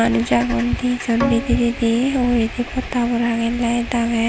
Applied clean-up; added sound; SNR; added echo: none; Bowed string instrument; 13 dB; none.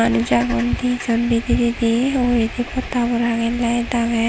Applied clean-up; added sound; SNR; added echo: none; none; none; none.